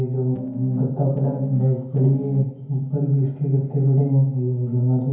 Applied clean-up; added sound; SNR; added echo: none; Piano; 10 dB; reverberation time 0.9 s.